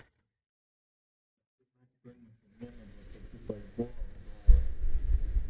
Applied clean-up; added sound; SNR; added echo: neural mask model DeepFilterNet 3.